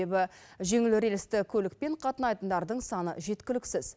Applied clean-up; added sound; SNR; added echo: none; none; none; none.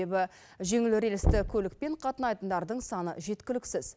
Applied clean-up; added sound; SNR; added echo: none; Knock; 3 dB; none.